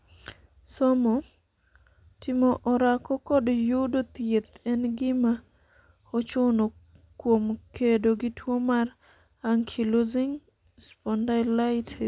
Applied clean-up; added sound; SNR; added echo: none; none; none; none.